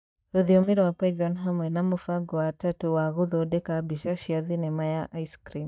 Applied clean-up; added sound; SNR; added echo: neural mask model DeepFilterNet 3.